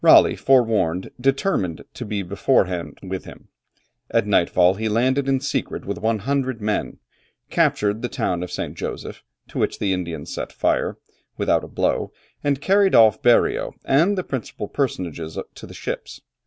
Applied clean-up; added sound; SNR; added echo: none; none; none; none.